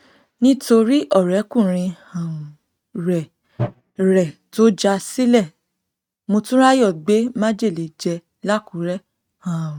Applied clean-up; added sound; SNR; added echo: neural mask model RNNoise.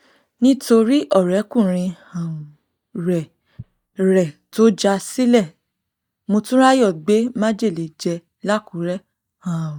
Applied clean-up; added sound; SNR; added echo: neural mask model DeepFilterNet 3.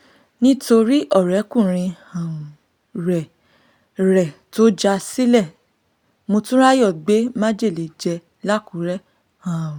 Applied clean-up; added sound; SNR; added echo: none; none; none; none.